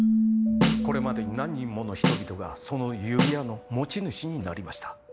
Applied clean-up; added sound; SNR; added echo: none; Snare drum + Keyboard (musical); -4 dB; none.